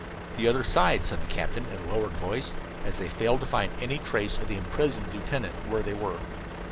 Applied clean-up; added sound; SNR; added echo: none; Truck; 9 dB; none.